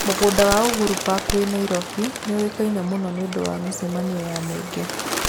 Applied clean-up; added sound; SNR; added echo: none; Bird; 5 dB; none.